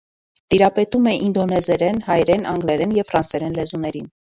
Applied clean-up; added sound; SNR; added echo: none; none; none; none.